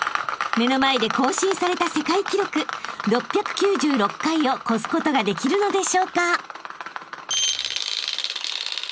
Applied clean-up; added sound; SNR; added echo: none; none; none; none.